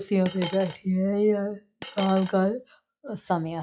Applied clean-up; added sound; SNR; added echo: classical method log-MMSE.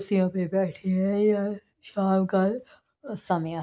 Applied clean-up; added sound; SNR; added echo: none; none; none; none.